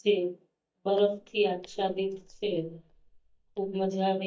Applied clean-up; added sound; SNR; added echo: neural mask model DeepFilterNet 3.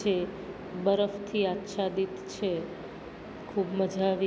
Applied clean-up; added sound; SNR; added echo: none; none; none; none.